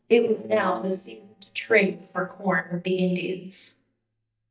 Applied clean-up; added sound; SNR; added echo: neural mask model DeepFilterNet 3.